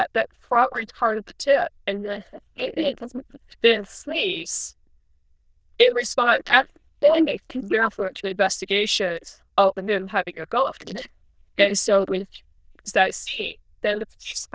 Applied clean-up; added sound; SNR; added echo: neural diffusion model UNIVERSE++.